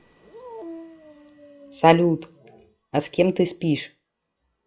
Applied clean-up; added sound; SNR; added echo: classical method log-MMSE.